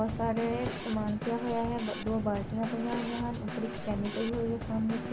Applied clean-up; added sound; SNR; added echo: none; Snare drum / Drum kit; 6 dB; none.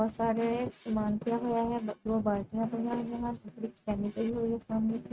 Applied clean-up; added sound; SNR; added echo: neural mask model RNNoise.